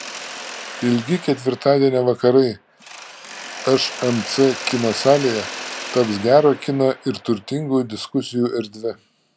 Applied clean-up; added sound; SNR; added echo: none; Mechanisms; 14 dB; none.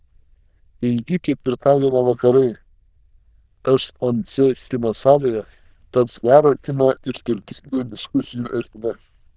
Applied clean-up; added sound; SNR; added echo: neural diffusion model UNIVERSE++.